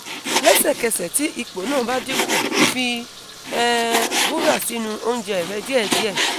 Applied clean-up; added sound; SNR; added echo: none; Frying (food); 1 dB; none.